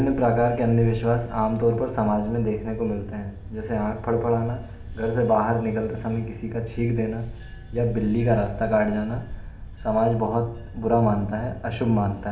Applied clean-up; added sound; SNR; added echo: none; Bell / Train; 13 dB; reverberation time 0.6 s.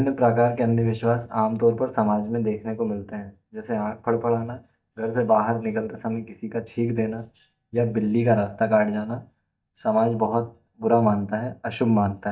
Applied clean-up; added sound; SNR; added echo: neural mask model DeepFilterNet 3.